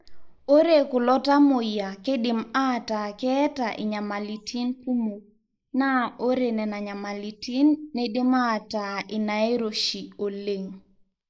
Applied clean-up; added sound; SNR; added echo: neural mask model Resemble Enhance denoiser.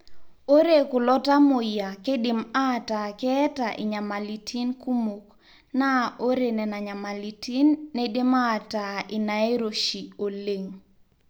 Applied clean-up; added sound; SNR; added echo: none; none; none; none.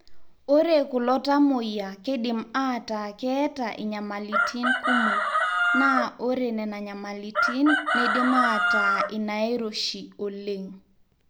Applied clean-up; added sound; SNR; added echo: none; Chicken, rooster; -2 dB; none.